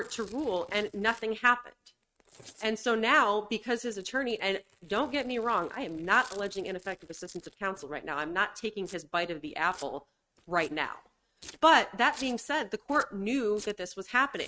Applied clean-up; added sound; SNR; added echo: neural mask model RNNoise.